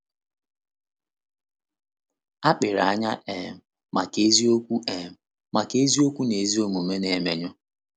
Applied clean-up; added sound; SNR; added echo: none; none; none; none.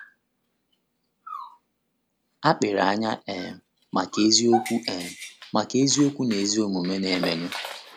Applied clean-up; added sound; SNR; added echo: none; Dog; 12 dB; none.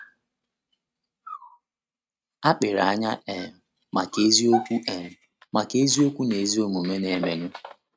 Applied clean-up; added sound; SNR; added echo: neural mask model RNNoise.